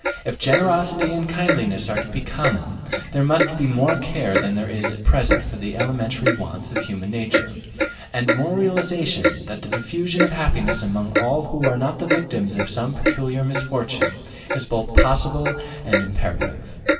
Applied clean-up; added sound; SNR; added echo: none; Clock; 3 dB; reverberation time 2.3 s.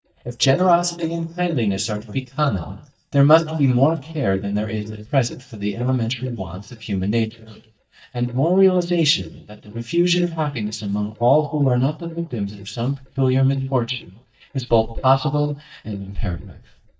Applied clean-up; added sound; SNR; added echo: neural mask model DeepFilterNet 3.